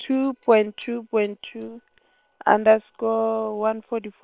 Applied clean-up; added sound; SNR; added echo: neural separator model SepFormer WHAM!.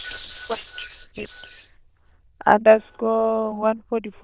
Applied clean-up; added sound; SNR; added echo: neural diffusion model UNIVERSE++.